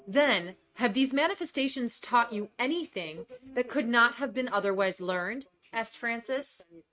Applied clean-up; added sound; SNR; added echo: neural mask model RNNoise.